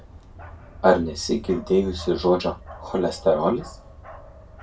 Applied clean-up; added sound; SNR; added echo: none; Bark; 16 dB; reverberation time 0.2 s.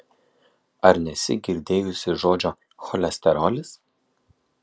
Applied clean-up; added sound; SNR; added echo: none; none; none; none.